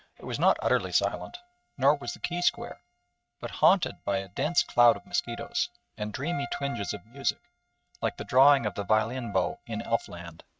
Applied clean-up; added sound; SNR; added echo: neural mask model RNNoise.